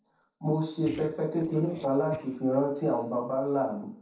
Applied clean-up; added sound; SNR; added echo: neural separator model SepFormer DNS4.